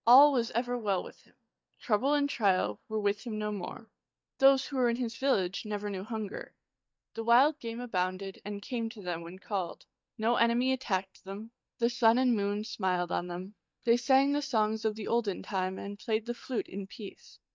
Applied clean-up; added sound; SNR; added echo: neural mask model DeepFilterNet 3.